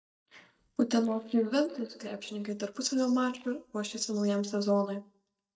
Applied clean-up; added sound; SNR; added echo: neural mask model DeepFilterNet 3.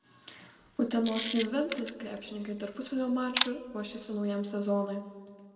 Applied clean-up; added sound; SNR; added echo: none; Camera; 1 dB; reverberation time 1.6 s.